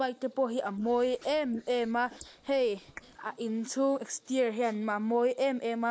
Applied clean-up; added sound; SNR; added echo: neural mask model Resemble Enhance denoiser.